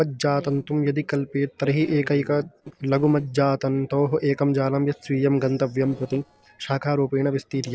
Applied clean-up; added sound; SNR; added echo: neural separator model SepFormer DNS4.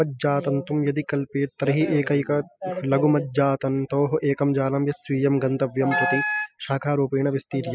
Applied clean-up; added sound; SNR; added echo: classical method spectral subtraction.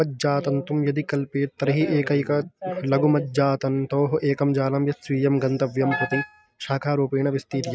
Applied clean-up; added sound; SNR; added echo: neural mask model RNNoise.